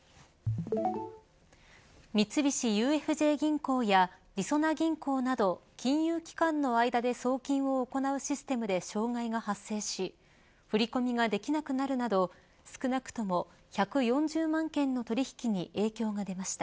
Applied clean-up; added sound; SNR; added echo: none; none; none; none.